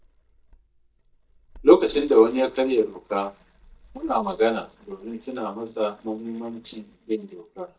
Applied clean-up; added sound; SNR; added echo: neural mask model DeepFilterNet 3.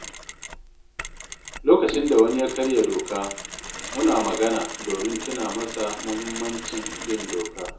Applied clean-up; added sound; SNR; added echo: none; Mechanisms; 11 dB; reverberation time 0.6 s.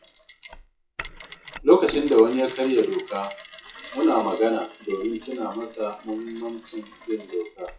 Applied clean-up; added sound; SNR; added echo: classical method WPE with log-MMSE.